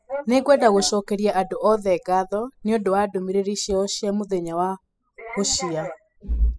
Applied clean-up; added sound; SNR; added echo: classical method spectral subtraction.